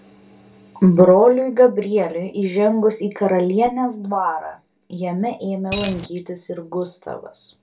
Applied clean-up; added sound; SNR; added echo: none; Coin (dropping); 2 dB; reverberation time 0.2 s.